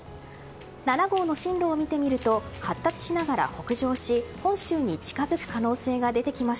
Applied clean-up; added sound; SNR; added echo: none; none; none; none.